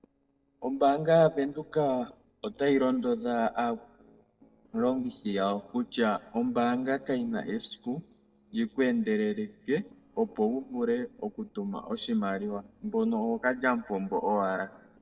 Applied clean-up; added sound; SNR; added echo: neural separator model SepFormer DNS4.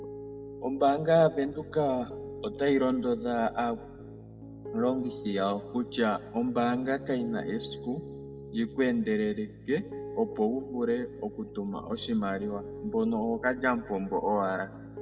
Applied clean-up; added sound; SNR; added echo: none; Piano; 13 dB; reverberation time 1.1 s.